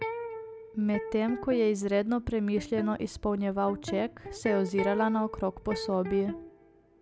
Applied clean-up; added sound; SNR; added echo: none; Electric guitar; 10 dB; none.